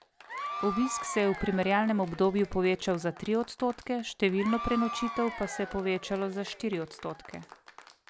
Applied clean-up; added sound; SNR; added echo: none; Applause / Crowd / Cheering; 11 dB; none.